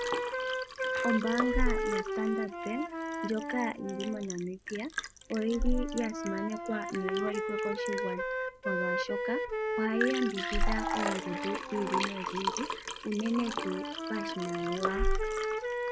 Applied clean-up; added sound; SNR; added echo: none; Wind instrument, woodwind instrument + Liquid; -2 dB; none.